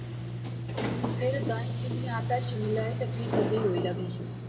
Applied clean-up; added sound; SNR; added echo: none; Sliding door; -2 dB; reverberation time 0.6 s.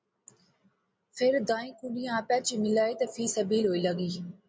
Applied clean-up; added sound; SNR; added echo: none; none; none; none.